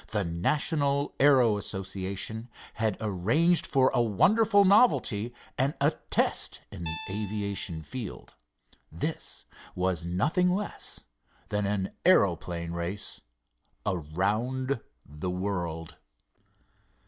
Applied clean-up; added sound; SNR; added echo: none; Guitar; 13 dB; none.